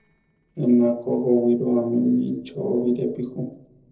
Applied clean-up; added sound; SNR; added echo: neural separator model SepFormer DNS4.